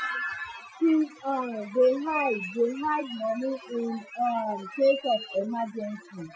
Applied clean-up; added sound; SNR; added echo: classical method Wiener filter.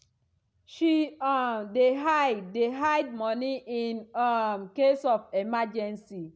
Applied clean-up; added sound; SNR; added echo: none; none; none; none.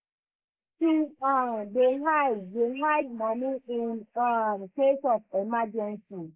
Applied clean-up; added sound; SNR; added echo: neural mask model Resemble Enhance denoiser.